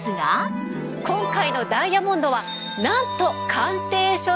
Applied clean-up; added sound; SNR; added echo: none; none; none; none.